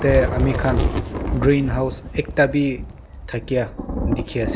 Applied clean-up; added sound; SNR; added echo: none; Thunder / Rain; 3 dB; none.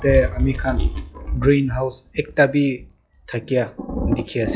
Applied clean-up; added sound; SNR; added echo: classical method log-MMSE.